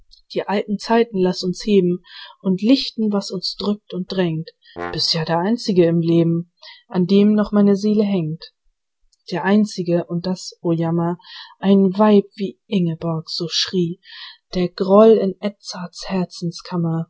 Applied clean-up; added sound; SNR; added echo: none; Brass instrument; 17 dB; none.